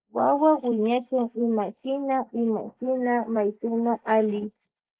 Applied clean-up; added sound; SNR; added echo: neural mask model Resemble Enhance denoiser.